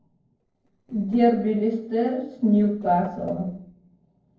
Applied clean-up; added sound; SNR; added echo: neural separator model SepFormer DNS4.